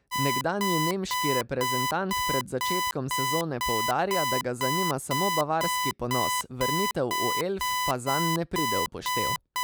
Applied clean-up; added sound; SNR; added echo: none; Alarm; -1 dB; none.